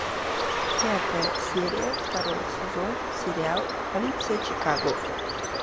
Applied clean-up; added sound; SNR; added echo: none; Bird; -2 dB; none.